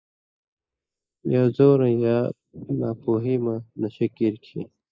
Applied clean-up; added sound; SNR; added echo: neural mask model Resemble Enhance denoiser.